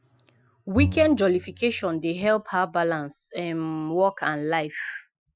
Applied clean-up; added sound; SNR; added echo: classical method Wiener filter.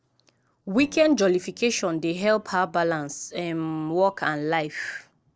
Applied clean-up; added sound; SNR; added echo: neural separator model SepFormer DNS4.